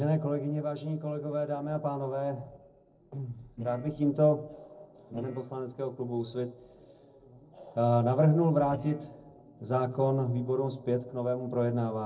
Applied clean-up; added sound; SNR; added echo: neural separator model SepFormer DNS4.